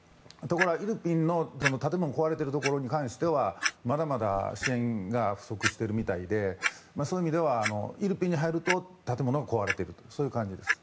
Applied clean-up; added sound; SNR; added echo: none; Clock; 8 dB; none.